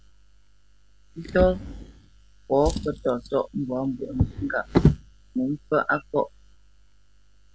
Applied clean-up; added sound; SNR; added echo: none; Drawer open or close; 2 dB; none.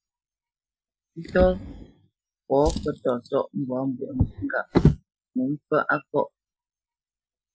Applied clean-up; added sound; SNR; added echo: classical method Wiener filter.